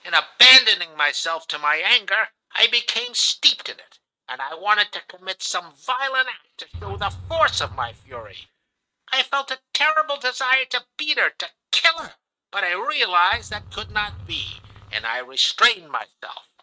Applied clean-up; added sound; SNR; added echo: neural mask model RNNoise.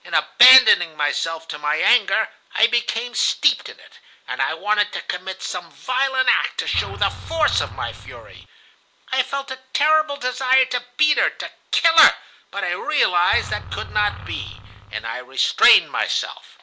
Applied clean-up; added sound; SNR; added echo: none; Engine; 14 dB; none.